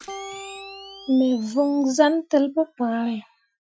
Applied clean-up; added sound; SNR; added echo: classical method Wiener filter.